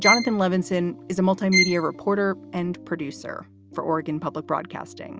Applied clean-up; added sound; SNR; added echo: none; Bowed string instrument; 2 dB; none.